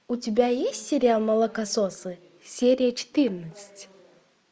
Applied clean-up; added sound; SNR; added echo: none; none; none; none.